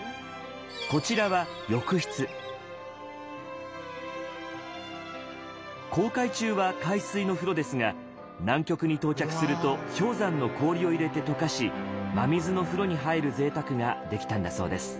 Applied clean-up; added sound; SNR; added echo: none; Bird; 15 dB; none.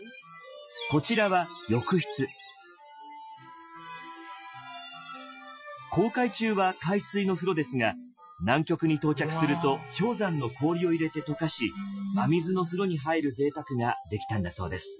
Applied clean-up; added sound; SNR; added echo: classical method Wiener filter.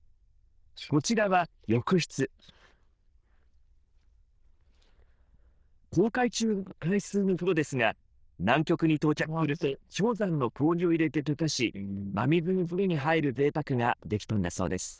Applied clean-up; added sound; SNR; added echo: neural diffusion model UNIVERSE++.